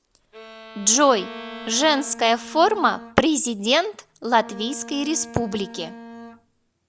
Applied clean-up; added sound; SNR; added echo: none; Bowed string instrument + Bowed string instrument; 17 dB; none.